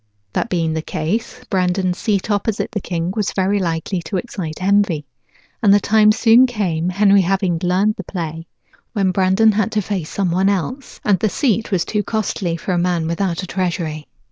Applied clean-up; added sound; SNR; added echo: none; none; none; none.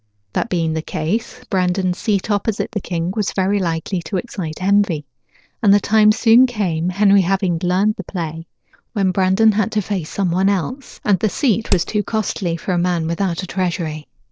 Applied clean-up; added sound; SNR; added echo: neural separator model SepFormer DNS4.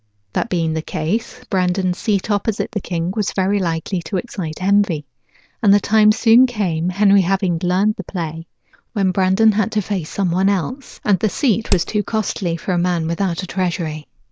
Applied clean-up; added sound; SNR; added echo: none; Hammer; 1 dB; none.